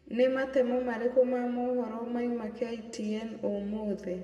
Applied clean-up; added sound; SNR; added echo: none; none; none; reverberation time 1.7 s.